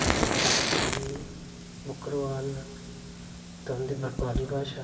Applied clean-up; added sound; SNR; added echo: none; Fire; -4 dB; reverberation time 2.7 s.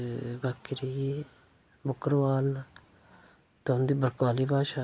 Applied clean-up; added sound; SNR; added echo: none; none; none; none.